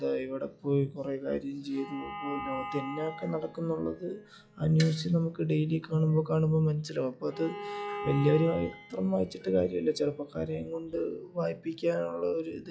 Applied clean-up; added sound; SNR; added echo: classical method log-MMSE.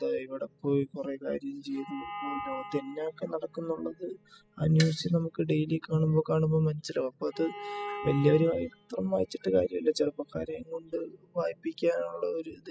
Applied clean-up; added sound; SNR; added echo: classical method spectral subtraction.